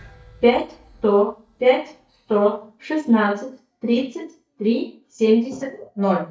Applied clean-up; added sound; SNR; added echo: neural mask model DeepFilterNet 3.